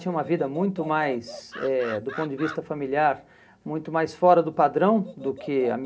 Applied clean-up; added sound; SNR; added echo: none; Animal; 17 dB; reverberation time 0.3 s.